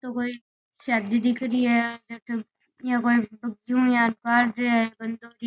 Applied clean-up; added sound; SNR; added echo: none; none; none; none.